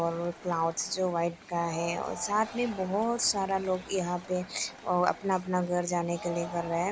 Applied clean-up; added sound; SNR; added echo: none; Crowd; 15 dB; none.